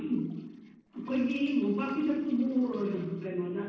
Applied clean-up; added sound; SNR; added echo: neural separator model SepFormer DNS4.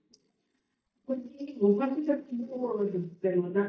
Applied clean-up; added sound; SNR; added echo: neural mask model DeepFilterNet 3.